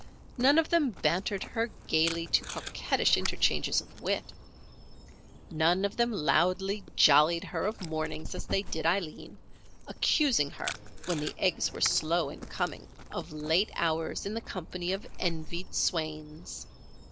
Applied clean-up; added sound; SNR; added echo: none; Packing tape, duct tape + Dog; 8 dB; none.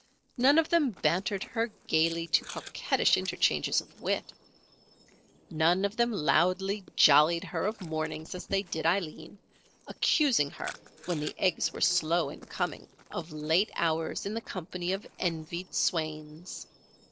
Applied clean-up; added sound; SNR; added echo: neural separator model SepFormer DNS4.